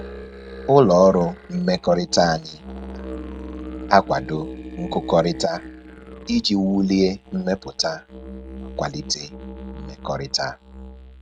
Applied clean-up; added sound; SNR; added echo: neural mask model RNNoise.